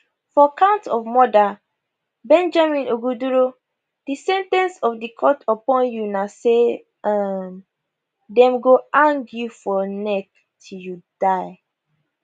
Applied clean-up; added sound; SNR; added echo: none; none; none; none.